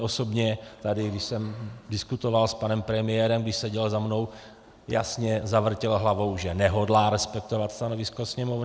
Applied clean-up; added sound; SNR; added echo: none; none; none; none.